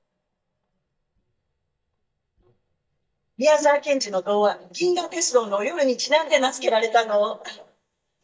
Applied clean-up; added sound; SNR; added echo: neural mask model DeepFilterNet 3.